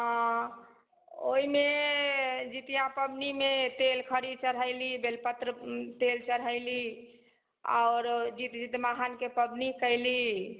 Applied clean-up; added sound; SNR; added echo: none; none; none; none.